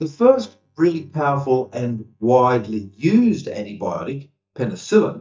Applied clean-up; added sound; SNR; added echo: neural mask model DeepFilterNet 3.